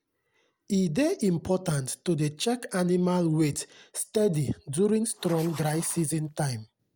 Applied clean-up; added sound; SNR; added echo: none; Writing; 19 dB; none.